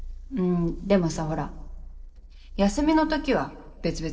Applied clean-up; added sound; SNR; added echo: neural separator model SepFormer DNS4.